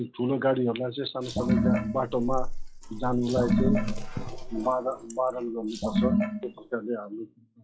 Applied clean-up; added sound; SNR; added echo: classical method log-MMSE.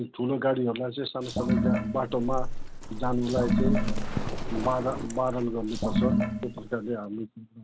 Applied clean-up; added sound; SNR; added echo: none; Livestock, farm animals, working animals + Sink (filling or washing) / Water; -2 dB; none.